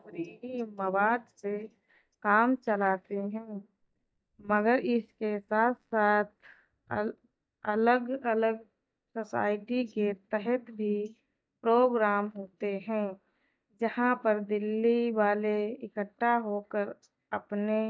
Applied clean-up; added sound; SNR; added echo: neural mask model DeepFilterNet 3.